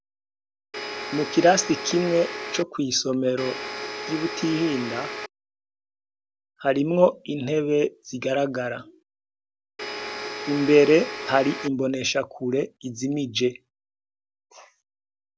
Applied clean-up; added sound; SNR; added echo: none; Domestic sounds, home sounds; 8 dB; none.